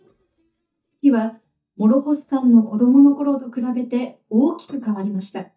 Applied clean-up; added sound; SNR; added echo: neural mask model DeepFilterNet 3.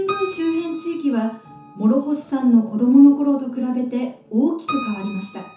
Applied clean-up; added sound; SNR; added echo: none; Keyboard (musical); 15 dB; reverberation time 0.9 s.